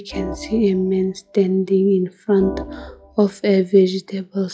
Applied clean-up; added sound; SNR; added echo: classical method log-MMSE.